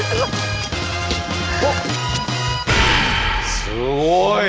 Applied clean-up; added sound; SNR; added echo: none; none; none; none.